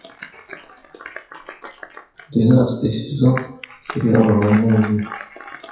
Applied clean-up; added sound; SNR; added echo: classical method WPE with log-MMSE.